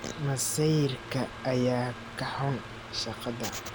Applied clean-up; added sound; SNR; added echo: none; Mechanical fan; 11 dB; none.